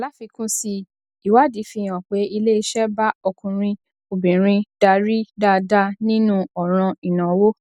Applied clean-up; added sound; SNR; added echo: none; none; none; none.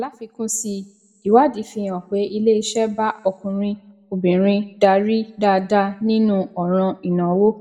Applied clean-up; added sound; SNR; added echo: none; none; none; reverberation time 0.5 s.